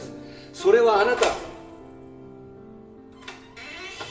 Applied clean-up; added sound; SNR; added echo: none; none; none; reverberation time 0.8 s.